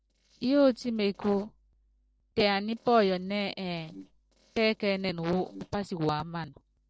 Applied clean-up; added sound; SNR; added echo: neural separator model SepFormer DNS4.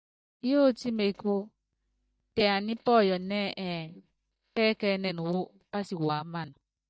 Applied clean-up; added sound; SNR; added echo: neural mask model DeepFilterNet 3.